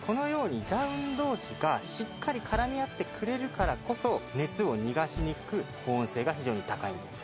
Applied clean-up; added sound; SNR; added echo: none; Bass drum; 10 dB; none.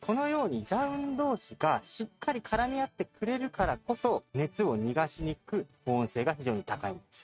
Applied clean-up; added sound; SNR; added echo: neural mask model RNNoise.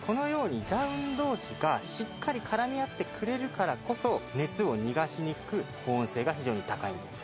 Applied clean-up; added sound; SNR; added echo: none; none; none; none.